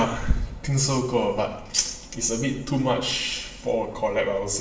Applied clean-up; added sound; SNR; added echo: none; none; none; reverberation time 0.8 s.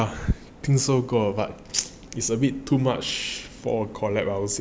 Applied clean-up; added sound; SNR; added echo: none; none; none; none.